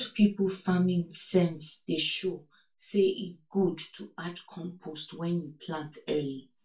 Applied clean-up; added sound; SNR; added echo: none; none; none; reverberation time 0.2 s.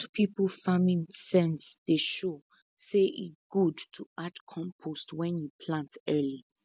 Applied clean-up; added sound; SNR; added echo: none; none; none; none.